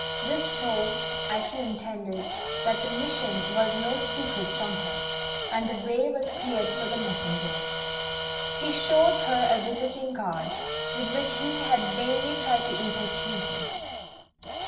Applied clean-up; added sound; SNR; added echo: none; Tools; 2 dB; reverberation time 1.2 s.